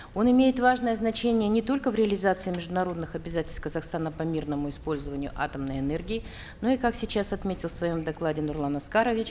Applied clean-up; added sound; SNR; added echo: none; Bicycle; 16 dB; none.